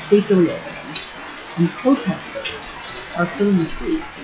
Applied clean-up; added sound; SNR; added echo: classical method log-MMSE.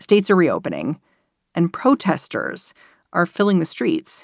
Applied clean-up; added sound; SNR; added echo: none; none; none; none.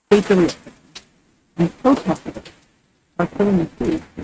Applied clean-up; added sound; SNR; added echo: neural mask model RNNoise.